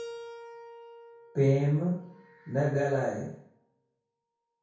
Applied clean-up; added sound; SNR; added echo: none; Keyboard (musical); 18 dB; reverberation time 0.6 s.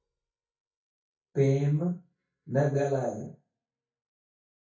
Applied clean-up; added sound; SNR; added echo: neural mask model DeepFilterNet 3.